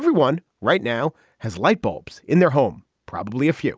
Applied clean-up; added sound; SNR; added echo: none; none; none; none.